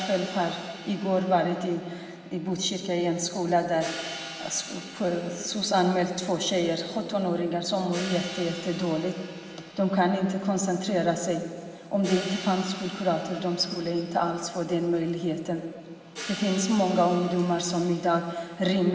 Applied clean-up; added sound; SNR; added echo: none; Hi-hat; 16 dB; reverberation time 2.9 s.